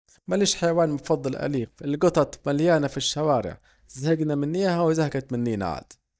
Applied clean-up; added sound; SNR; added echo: neural mask model DeepFilterNet 3.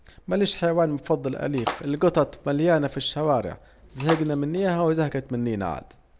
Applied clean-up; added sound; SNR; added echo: none; Splash, splatter; 13 dB; none.